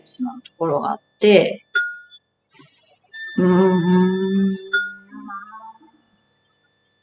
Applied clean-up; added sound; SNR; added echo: classical method spectral subtraction.